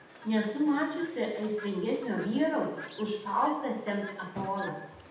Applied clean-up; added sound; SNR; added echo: none; Chirp, tweet; 15 dB; reverberation time 0.8 s.